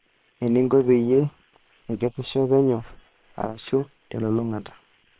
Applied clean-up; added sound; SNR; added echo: neural separator model SepFormer WHAM!.